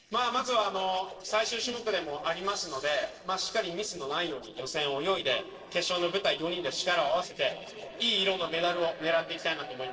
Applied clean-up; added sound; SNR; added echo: neural separator model SepFormer DNS4.